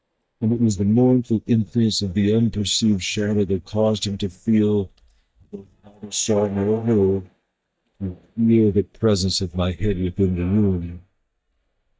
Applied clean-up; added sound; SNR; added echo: neural mask model DeepFilterNet 3.